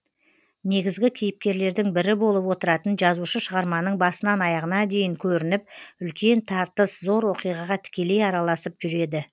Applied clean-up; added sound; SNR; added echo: none; none; none; none.